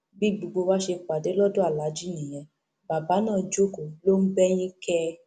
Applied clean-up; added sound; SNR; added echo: none; none; none; none.